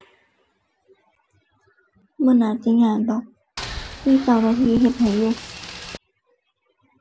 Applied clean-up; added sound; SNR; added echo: none; Boat, Water vehicle; 13 dB; none.